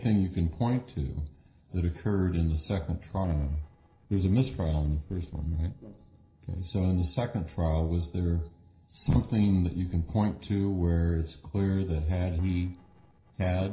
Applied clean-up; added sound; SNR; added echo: neural separator model SepFormer DNS4.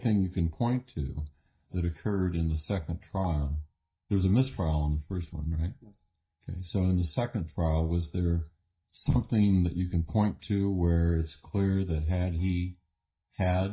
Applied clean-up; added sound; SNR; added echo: neural mask model DeepFilterNet 3.